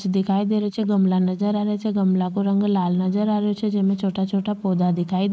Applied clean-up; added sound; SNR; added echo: neural mask model Resemble Enhance denoiser.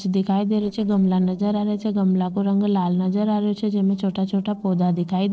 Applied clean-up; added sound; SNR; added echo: neural separator model SepFormer DNS4.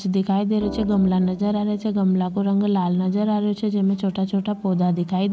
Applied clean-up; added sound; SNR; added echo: none; Organ; 16 dB; none.